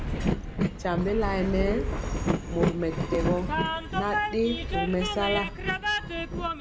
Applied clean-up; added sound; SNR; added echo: none; Train; -1 dB; none.